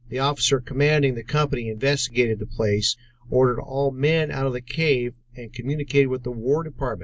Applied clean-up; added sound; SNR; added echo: none; none; none; none.